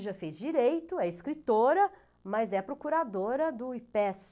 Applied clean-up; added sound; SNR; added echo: none; none; none; none.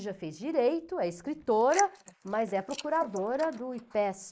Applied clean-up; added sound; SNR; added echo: neural mask model Resemble Enhance denoiser.